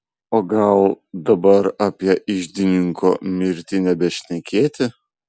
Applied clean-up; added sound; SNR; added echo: none; none; none; none.